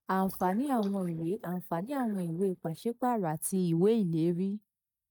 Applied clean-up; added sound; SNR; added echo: neural mask model DeepFilterNet 3.